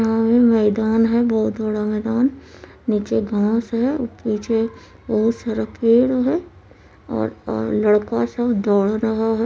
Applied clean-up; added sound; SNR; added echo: none; none; none; none.